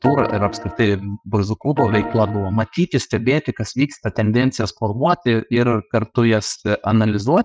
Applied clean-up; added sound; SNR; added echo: classical method Wiener filter.